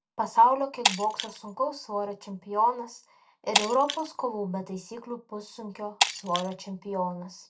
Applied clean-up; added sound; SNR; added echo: none; Shatter; 4 dB; reverberation time 0.2 s.